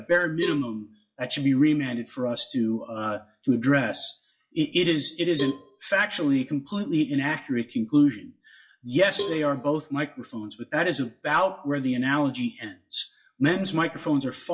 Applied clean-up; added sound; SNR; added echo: classical method WPE with log-MMSE.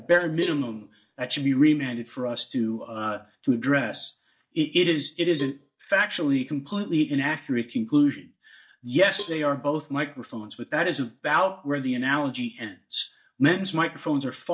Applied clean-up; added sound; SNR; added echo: neural mask model DeepFilterNet 3.